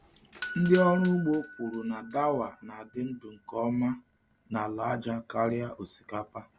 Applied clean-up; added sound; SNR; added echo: none; Doorbell; 15 dB; none.